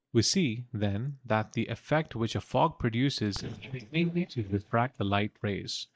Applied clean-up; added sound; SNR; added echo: neural mask model DeepFilterNet 3.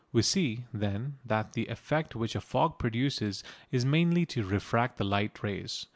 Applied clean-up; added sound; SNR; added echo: none; none; none; none.